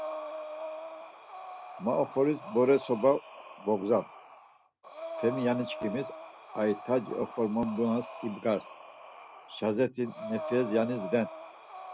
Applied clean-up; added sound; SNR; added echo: none; Breathing; 11 dB; none.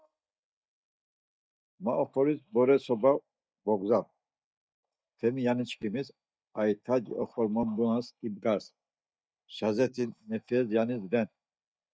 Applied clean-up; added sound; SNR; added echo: neural mask model DeepFilterNet 3.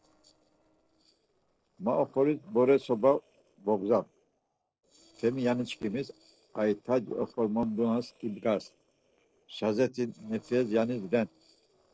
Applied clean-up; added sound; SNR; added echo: neural separator model SepFormer DNS4.